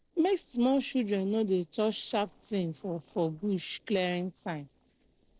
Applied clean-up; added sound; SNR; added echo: neural separator model SepFormer DNS4.